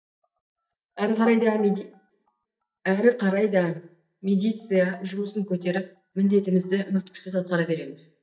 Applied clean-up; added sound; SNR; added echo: neural mask model DeepFilterNet 3.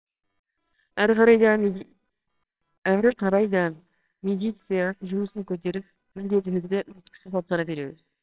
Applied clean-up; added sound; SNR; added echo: neural separator model SepFormer WHAMR!.